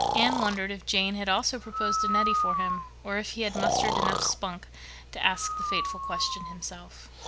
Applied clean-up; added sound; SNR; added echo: none; Breathing; 0 dB; none.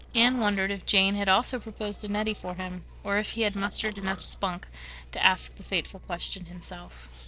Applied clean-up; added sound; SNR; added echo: neural separator model SepFormer DNS4.